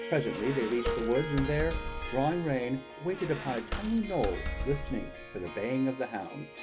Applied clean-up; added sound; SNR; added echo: none; Harp + Squeak; 5 dB; none.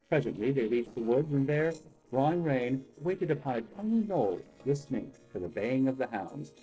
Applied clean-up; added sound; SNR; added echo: neural separator model SepFormer DNS4.